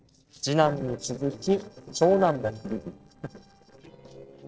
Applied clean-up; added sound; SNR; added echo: neural separator model SepFormer DNS4.